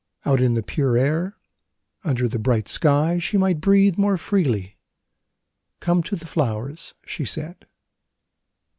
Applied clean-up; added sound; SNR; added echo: none; none; none; none.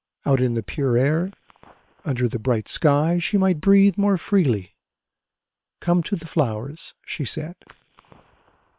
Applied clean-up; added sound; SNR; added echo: neural separator model SepFormer WHAM!.